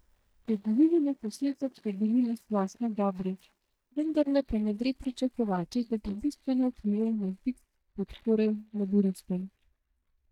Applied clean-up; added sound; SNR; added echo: neural mask model DeepFilterNet 3.